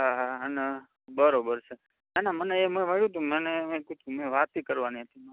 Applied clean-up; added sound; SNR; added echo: none; none; none; none.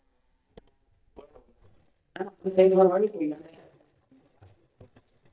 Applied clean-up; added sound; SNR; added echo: neural mask model DeepFilterNet 3.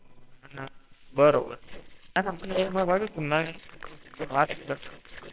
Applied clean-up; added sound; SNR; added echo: neural separator model SepFormer WHAMR!.